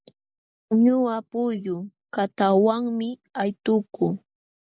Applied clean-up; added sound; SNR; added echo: neural mask model Resemble Enhance denoiser.